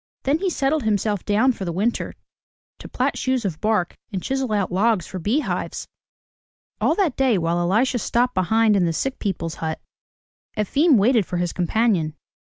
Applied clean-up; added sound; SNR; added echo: none; none; none; none.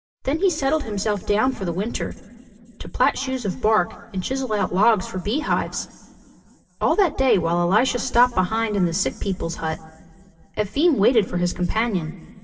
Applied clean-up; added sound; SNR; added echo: none; none; none; reverberation time 2.8 s.